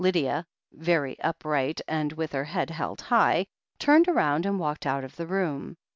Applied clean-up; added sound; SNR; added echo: none; none; none; none.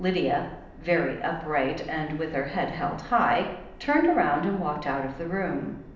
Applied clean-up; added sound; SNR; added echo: none; Subway, metro, underground; 19 dB; reverberation time 0.8 s.